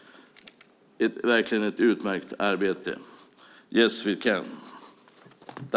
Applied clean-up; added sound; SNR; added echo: none; none; none; none.